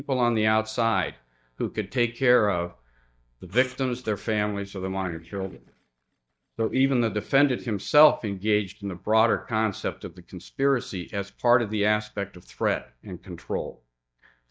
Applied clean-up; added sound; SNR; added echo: neural mask model DeepFilterNet 3.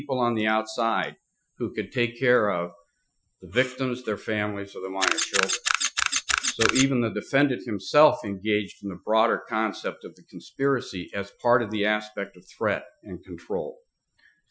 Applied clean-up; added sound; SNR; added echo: classical method Wiener filter.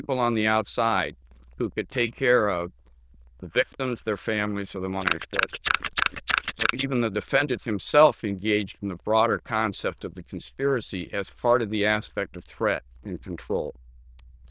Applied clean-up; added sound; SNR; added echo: neural diffusion model UNIVERSE++.